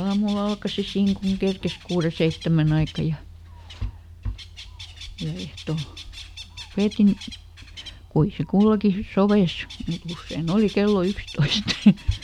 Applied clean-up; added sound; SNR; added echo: none; Bird; 19 dB; none.